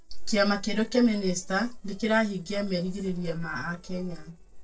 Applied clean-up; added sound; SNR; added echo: neural separator model SepFormer DNS4.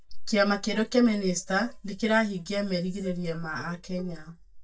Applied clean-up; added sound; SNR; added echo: neural mask model DeepFilterNet 3.